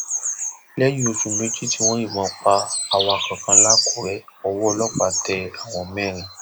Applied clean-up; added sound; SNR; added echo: none; Bird vocalization, bird call, bird song; 0 dB; none.